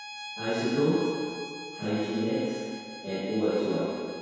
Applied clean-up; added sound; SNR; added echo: none; Bowed string instrument; 13 dB; reverberation time 2.0 s.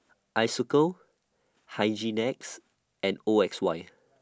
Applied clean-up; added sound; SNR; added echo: none; none; none; none.